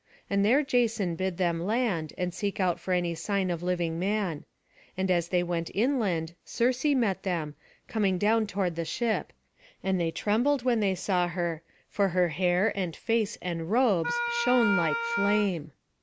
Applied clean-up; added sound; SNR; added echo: none; Wind instrument, woodwind instrument; 3 dB; none.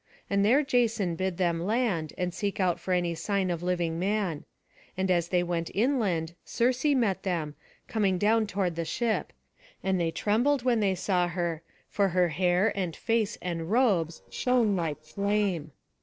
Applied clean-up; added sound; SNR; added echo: neural separator model SepFormer DNS4.